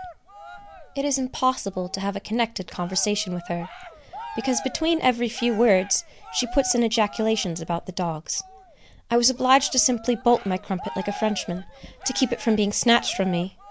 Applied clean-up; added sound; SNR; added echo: none; Cheering; 16 dB; none.